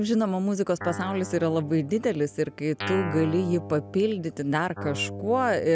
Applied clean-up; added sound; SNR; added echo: none; Guitar; 12 dB; none.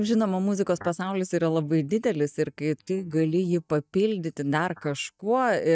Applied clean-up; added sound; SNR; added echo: neural mask model DeepFilterNet 3.